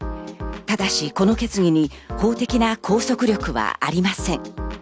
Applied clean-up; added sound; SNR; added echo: none; none; none; none.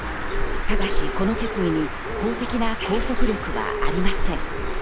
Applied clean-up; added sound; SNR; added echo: none; Bird; -5 dB; none.